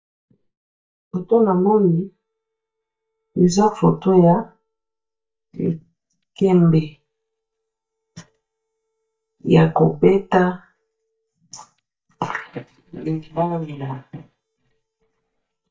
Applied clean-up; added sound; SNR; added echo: neural mask model DeepFilterNet 3.